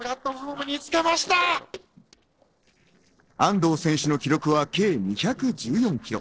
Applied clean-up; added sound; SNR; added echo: neural separator model SepFormer DNS4.